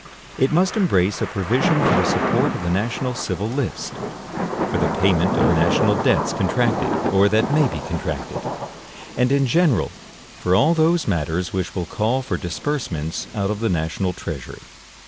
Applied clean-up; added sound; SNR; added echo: none; Thunder / Rain; 4 dB; none.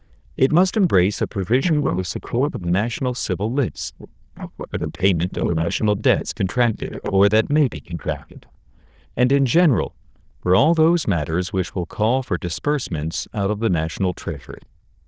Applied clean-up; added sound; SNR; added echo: neural diffusion model UNIVERSE++.